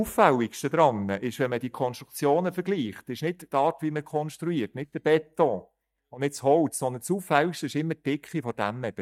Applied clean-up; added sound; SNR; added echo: neural mask model DeepFilterNet 3.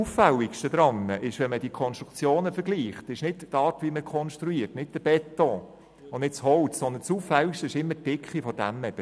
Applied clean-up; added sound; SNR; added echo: none; none; none; none.